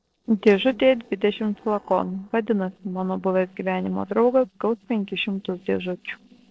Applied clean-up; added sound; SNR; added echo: neural separator model SepFormer DNS4.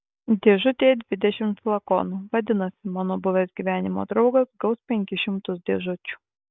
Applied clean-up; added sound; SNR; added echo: none; none; none; none.